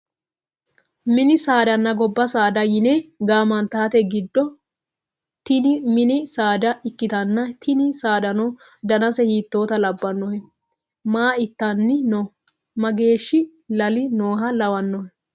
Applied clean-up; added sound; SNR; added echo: none; none; none; none.